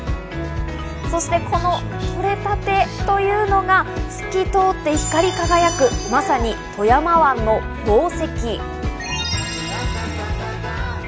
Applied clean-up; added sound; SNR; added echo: none; none; none; none.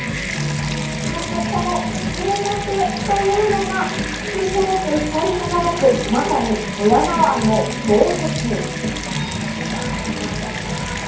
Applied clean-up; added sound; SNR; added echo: none; Bathtub (filling or washing) / Water tap, faucet; 8 dB; reverberation time 0.6 s.